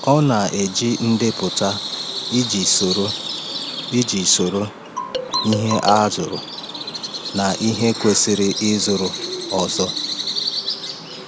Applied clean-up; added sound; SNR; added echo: none; Marimba, xylophone + Bird vocalization, bird call, bird song; 6 dB; none.